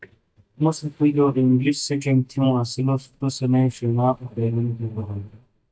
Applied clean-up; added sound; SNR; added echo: neural mask model DeepFilterNet 3.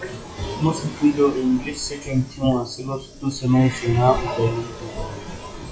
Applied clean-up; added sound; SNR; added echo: classical method WPE with log-MMSE.